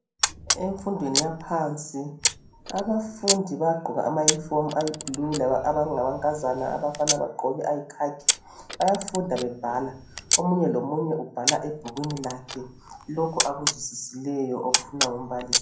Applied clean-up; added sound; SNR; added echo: none; Camera; 3 dB; reverberation time 0.5 s.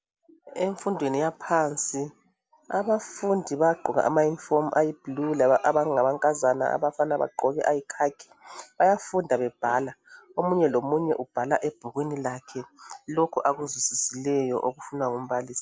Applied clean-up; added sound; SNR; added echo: none; none; none; none.